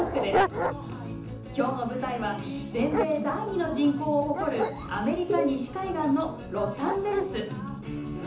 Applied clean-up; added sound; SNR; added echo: none; Dog; 6 dB; reverberation time 0.7 s.